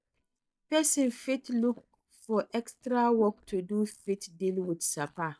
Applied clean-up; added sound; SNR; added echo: neural mask model DeepFilterNet 3.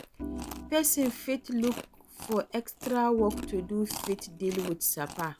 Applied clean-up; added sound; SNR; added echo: none; Organ + Chewing, mastication; 11 dB; none.